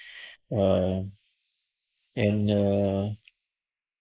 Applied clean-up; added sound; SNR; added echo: neural mask model Resemble Enhance denoiser.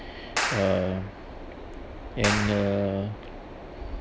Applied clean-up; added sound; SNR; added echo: none; Clapping; 5 dB; none.